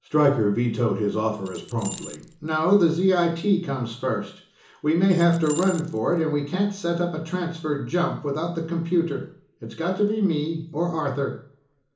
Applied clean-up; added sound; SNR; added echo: none; Keys jangling; 17 dB; reverberation time 0.8 s.